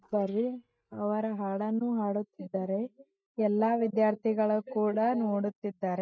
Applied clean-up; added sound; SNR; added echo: neural mask model DeepFilterNet 3.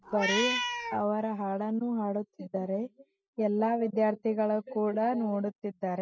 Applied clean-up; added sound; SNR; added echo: none; Meow; 2 dB; none.